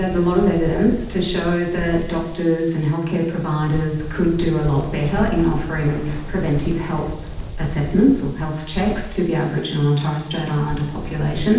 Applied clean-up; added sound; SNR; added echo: none; Wind; 9 dB; reverberation time 0.8 s.